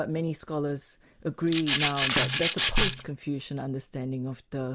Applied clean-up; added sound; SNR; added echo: none; Rattle (instrument); -4 dB; none.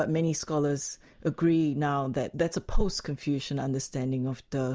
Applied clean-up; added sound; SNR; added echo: none; none; none; none.